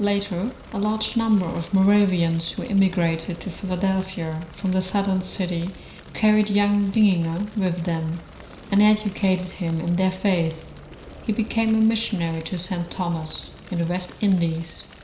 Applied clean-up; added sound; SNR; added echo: none; Fire; 19 dB; reverberation time 0.5 s.